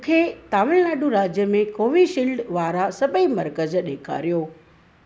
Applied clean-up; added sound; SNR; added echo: none; none; none; none.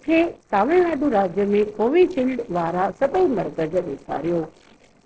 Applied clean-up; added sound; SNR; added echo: neural separator model SepFormer DNS4.